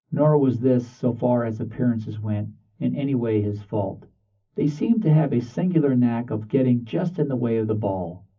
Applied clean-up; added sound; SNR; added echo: none; none; none; reverberation time 0.4 s.